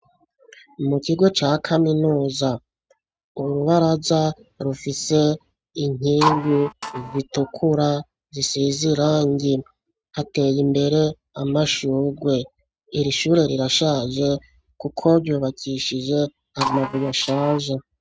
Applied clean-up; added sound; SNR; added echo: neural mask model RNNoise.